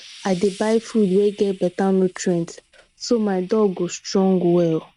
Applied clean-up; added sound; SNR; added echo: neural mask model RNNoise.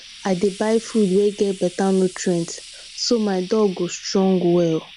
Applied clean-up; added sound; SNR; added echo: none; Frying (food); 20 dB; none.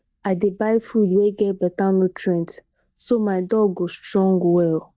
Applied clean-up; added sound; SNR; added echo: neural mask model DeepFilterNet 3.